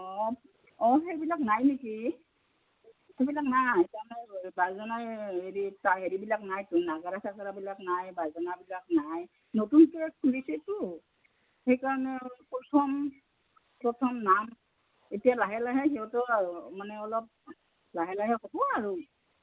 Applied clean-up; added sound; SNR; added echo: none; none; none; none.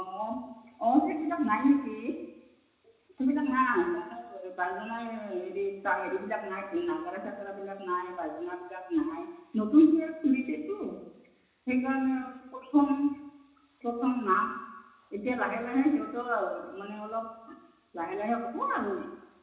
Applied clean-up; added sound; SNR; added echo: none; none; none; reverberation time 1.0 s.